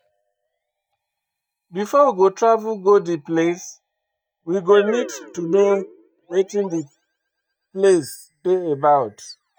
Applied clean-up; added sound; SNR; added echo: neural mask model DeepFilterNet 3.